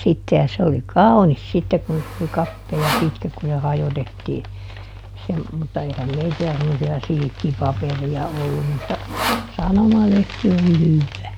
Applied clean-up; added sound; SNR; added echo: none; Sawing; 10 dB; none.